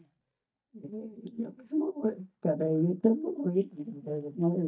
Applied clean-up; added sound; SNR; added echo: neural mask model DeepFilterNet 3.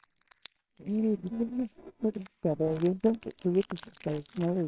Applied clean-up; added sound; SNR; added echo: neural separator model SepFormer WHAMR!.